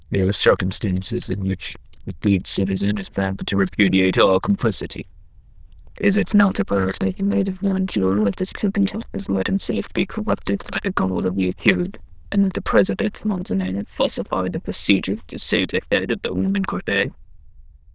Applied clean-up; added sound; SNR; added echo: neural diffusion model UNIVERSE++.